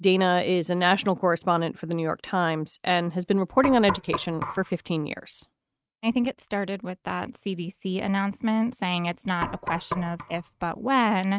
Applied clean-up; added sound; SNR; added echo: neural mask model RNNoise.